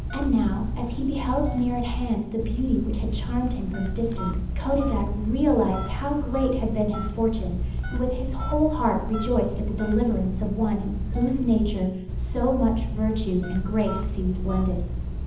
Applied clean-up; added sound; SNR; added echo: none; Telephone; 3 dB; reverberation time 0.8 s.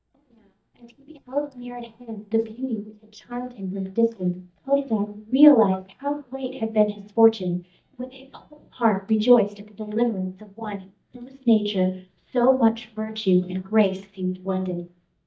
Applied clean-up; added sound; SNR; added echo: neural mask model DeepFilterNet 3.